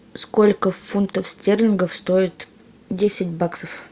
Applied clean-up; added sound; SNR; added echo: none; none; none; none.